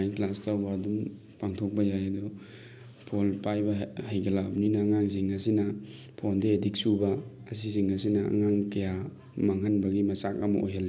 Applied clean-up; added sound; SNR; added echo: none; none; none; none.